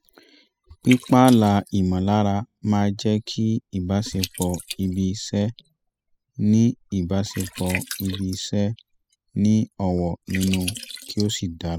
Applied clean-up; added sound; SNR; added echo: classical method spectral subtraction.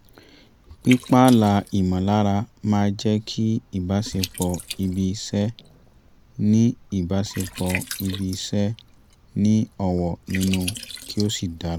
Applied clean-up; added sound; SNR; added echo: none; Liquid; 16 dB; none.